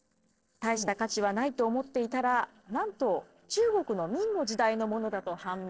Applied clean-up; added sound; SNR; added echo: neural separator model SepFormer DNS4.